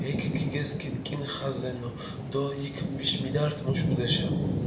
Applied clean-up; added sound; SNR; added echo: none; Thunder / Rain; -1 dB; reverberation time 1.0 s.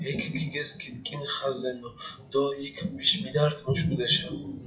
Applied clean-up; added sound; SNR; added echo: classical method WPE with log-MMSE.